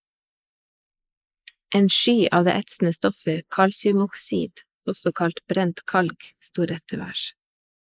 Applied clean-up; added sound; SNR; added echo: neural mask model Resemble Enhance denoiser.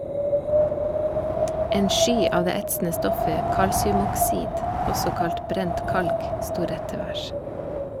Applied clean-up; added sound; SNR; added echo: none; Wind; -4 dB; none.